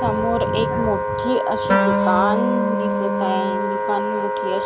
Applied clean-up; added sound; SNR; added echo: none; Wind instrument, woodwind instrument + Wind instrument, woodwind instrument; -3 dB; none.